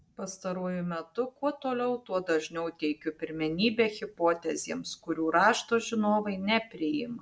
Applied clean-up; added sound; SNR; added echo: none; none; none; none.